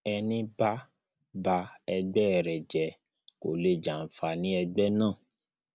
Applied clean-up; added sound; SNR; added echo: none; none; none; none.